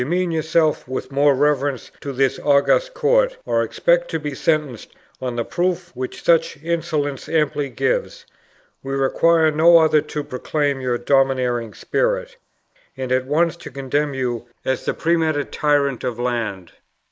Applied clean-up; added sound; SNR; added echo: neural mask model Resemble Enhance denoiser.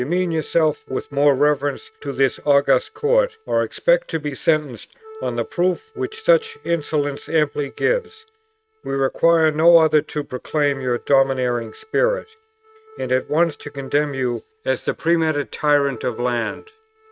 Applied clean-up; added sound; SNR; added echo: neural mask model RNNoise.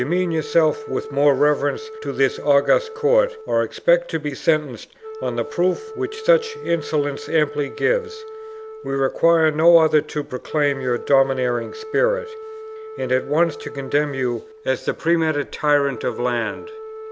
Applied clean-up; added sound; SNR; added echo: none; Wind instrument, woodwind instrument; 14 dB; none.